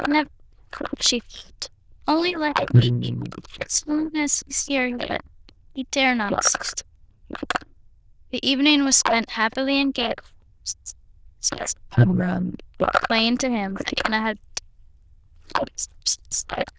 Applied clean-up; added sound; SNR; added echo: neural diffusion model UNIVERSE++.